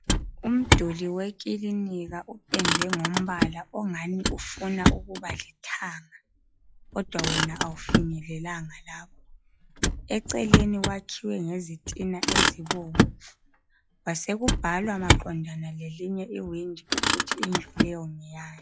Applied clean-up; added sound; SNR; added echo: classical method log-MMSE.